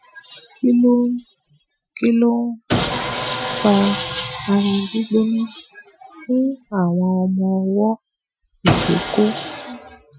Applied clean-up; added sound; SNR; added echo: classical method Wiener filter.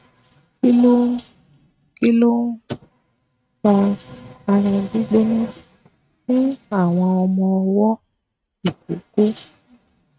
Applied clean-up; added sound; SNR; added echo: neural mask model RNNoise.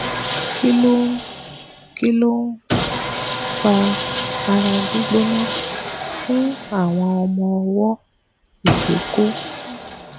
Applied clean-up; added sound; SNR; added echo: none; Sawing; 5 dB; none.